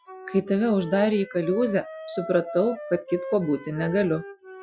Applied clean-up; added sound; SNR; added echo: classical method Wiener filter.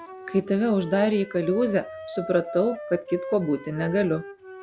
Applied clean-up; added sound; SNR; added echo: none; Wind instrument, woodwind instrument; 12 dB; none.